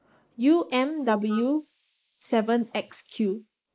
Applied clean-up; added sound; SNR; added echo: neural mask model Resemble Enhance denoiser.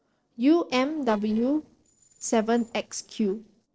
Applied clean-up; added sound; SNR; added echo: neural separator model SepFormer DNS4.